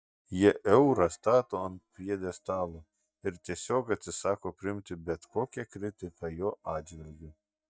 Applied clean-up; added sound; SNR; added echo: neural mask model DeepFilterNet 3.